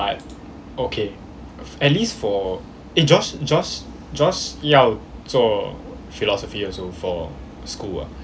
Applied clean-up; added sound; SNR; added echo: none; none; none; none.